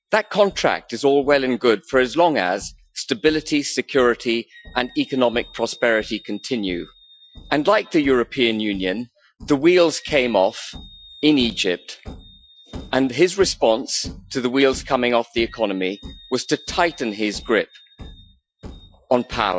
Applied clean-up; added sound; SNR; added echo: classical method Wiener filter.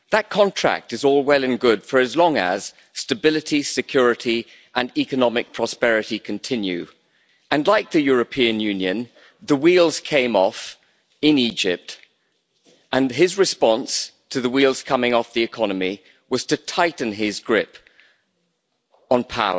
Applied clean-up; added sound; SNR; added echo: none; none; none; none.